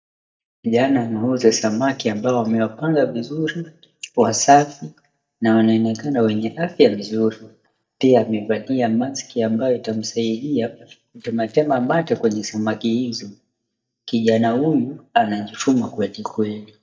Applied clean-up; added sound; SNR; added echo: neural mask model DeepFilterNet 3.